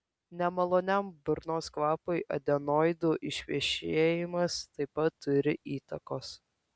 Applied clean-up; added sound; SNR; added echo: none; none; none; none.